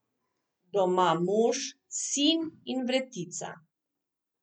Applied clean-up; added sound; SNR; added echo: none; none; none; none.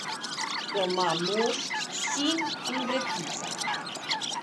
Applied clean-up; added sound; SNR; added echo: none; Chirp, tweet; 0 dB; none.